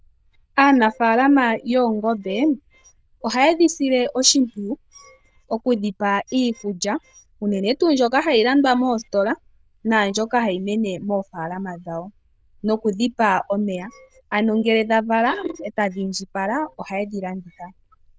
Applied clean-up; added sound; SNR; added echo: neural diffusion model UNIVERSE++.